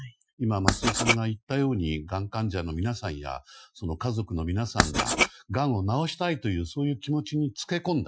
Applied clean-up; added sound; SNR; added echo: classical method Wiener filter.